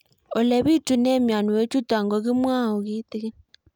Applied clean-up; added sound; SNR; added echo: none; none; none; none.